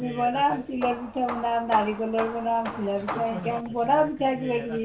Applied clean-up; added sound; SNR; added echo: none; Hammer / Wood; 11 dB; reverberation time 0.3 s.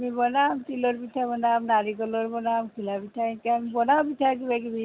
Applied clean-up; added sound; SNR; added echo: none; none; none; none.